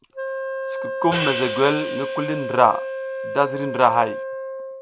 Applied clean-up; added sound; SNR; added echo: none; Hi-hat + Wind instrument, woodwind instrument; 5 dB; none.